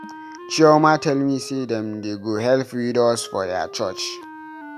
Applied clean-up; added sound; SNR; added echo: none; Wind instrument, woodwind instrument; 18 dB; none.